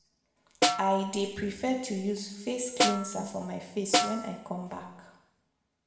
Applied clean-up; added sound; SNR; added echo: none; Snare drum; -2 dB; reverberation time 0.9 s.